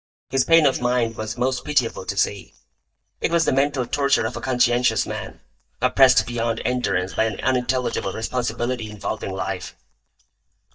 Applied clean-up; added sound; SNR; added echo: neural mask model DeepFilterNet 3.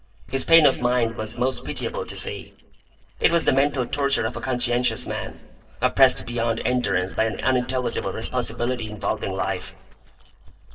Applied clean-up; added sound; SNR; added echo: neural separator model SepFormer DNS4.